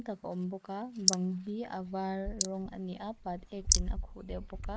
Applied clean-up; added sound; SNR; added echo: neural mask model Resemble Enhance denoiser.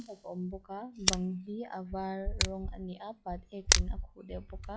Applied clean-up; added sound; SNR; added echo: classical method log-MMSE.